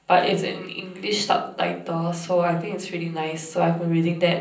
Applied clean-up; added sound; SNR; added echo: none; none; none; reverberation time 0.6 s.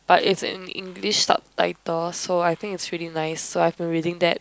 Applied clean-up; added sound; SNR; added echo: none; none; none; none.